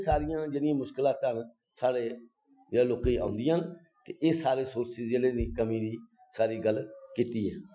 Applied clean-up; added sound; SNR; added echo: classical method Wiener filter.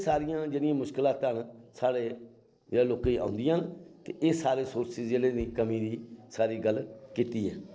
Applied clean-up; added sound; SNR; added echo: neural separator model SepFormer DNS4.